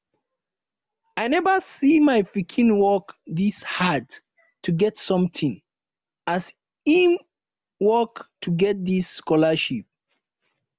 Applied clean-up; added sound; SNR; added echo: none; none; none; none.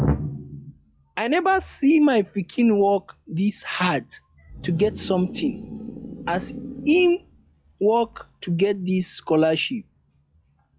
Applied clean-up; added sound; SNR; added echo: classical method log-MMSE.